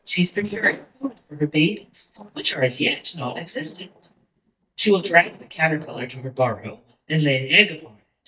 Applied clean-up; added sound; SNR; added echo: neural mask model DeepFilterNet 3.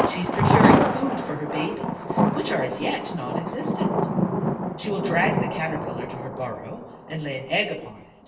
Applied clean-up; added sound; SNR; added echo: none; Thunder; -5 dB; reverberation time 0.8 s.